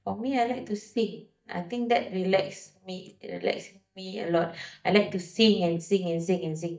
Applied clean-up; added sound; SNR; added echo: neural mask model DeepFilterNet 3.